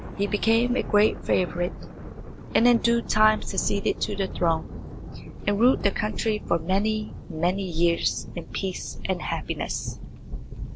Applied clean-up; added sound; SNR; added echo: none; Thunder; 11 dB; none.